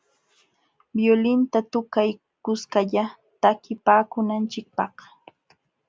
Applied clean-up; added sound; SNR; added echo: none; none; none; none.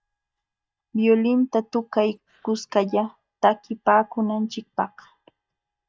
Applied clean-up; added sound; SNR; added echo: neural mask model DeepFilterNet 3.